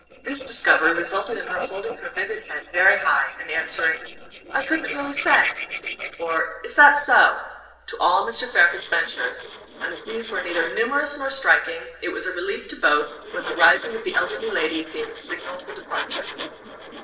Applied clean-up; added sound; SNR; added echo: neural separator model SepFormer DNS4.